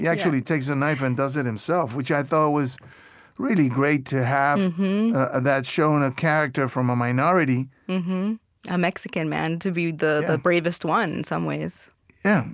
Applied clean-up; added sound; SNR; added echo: none; none; none; none.